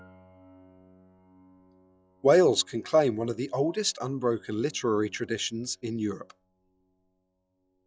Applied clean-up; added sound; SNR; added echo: classical method log-MMSE.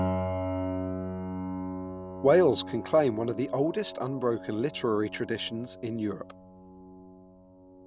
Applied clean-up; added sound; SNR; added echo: none; Piano; 7 dB; none.